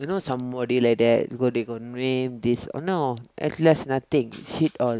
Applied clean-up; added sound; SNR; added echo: none; none; none; none.